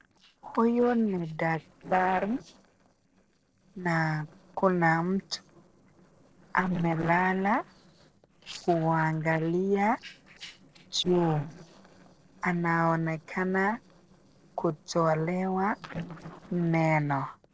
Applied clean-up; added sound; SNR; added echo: neural separator model SepFormer DNS4.